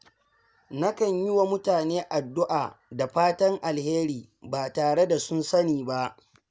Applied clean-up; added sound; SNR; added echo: none; none; none; none.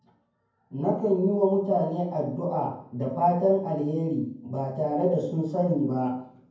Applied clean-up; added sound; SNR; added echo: none; none; none; reverberation time 0.9 s.